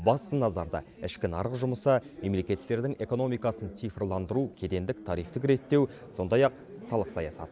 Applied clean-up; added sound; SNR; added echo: none; none; none; none.